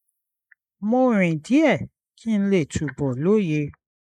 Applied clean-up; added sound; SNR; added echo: neural mask model Resemble Enhance denoiser.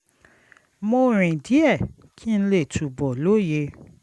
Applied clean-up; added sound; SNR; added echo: none; none; none; none.